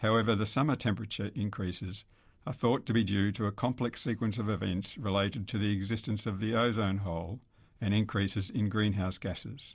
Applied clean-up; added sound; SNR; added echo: none; none; none; none.